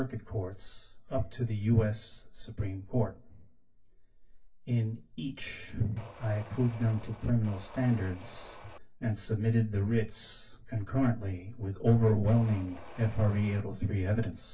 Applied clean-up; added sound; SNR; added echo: neural separator model SepFormer DNS4.